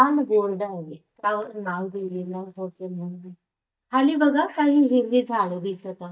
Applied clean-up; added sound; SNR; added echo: neural mask model DeepFilterNet 3.